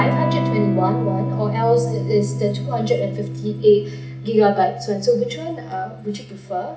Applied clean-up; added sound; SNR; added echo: none; Electric guitar / Strum; 4 dB; reverberation time 0.4 s.